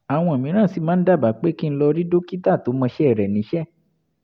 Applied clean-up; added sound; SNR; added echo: none; none; none; none.